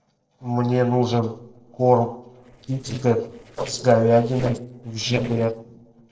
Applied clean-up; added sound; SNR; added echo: neural separator model SepFormer DNS4.